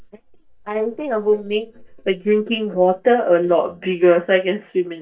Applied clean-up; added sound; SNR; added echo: neural mask model DeepFilterNet 3.